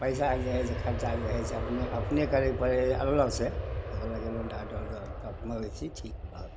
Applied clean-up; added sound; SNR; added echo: none; Aircraft; 3 dB; none.